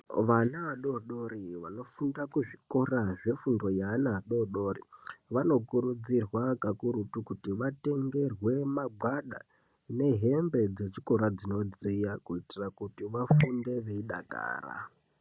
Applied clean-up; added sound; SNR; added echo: none; none; none; none.